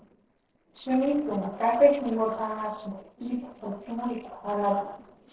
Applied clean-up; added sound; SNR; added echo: neural separator model SepFormer DNS4.